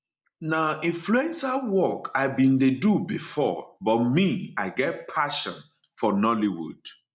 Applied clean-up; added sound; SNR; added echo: neural mask model Resemble Enhance denoiser.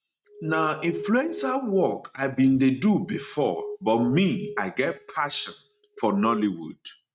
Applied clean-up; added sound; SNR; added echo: neural mask model RNNoise.